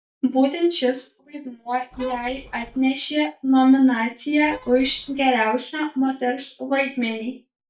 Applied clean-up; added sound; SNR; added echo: neural mask model DeepFilterNet 3.